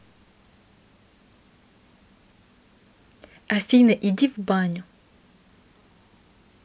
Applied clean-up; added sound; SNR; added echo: none; none; none; none.